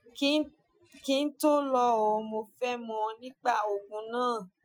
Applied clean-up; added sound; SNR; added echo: classical method Wiener filter.